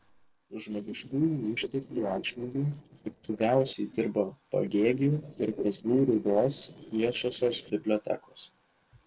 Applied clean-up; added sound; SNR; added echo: neural separator model SepFormer DNS4.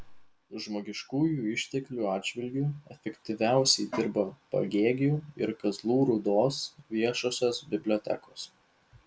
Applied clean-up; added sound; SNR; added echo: none; none; none; none.